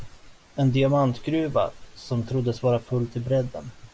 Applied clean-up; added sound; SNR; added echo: none; none; none; none.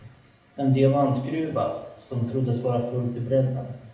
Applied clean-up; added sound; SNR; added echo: none; none; none; reverberation time 0.8 s.